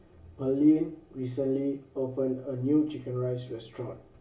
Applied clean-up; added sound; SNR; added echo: none; none; none; reverberation time 0.3 s.